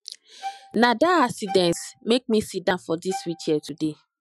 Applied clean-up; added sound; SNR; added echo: classical method Wiener filter.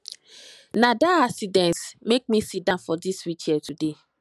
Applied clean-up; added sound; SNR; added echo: none; none; none; none.